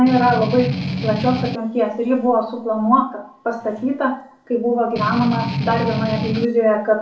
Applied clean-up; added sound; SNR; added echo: none; Strum; 4 dB; reverberation time 0.3 s.